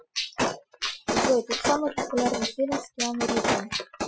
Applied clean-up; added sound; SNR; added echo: classical method Wiener filter.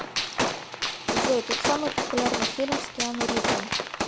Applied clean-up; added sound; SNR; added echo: none; Gunshot, gunfire; -3 dB; none.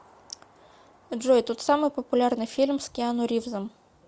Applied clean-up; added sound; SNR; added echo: none; none; none; none.